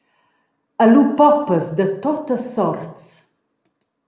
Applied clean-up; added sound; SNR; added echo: none; none; none; none.